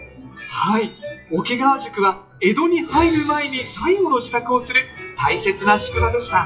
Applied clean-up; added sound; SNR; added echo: classical method WPE with log-MMSE.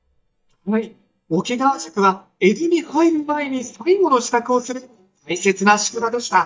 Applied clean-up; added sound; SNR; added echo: neural mask model DeepFilterNet 3.